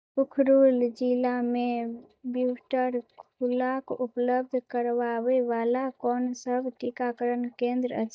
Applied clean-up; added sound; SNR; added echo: neural mask model DeepFilterNet 3.